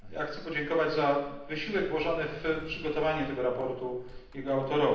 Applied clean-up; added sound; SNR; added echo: none; Sliding door; 14 dB; reverberation time 0.9 s.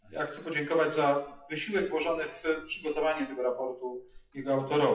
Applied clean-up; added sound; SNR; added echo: classical method WPE with log-MMSE.